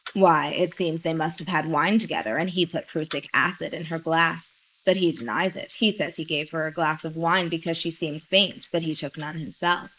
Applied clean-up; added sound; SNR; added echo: neural mask model Resemble Enhance denoiser.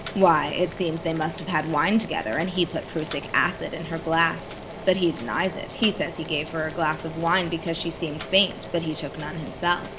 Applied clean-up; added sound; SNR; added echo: none; Boiling; 12 dB; none.